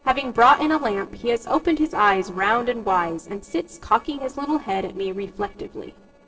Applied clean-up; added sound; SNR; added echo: neural separator model SepFormer DNS4.